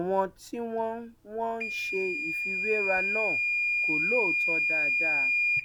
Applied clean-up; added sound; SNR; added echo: none; Microwave oven / Alarm; -4 dB; none.